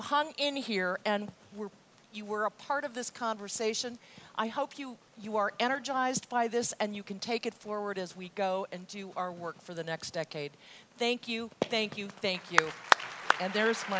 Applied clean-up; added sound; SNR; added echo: none; none; none; none.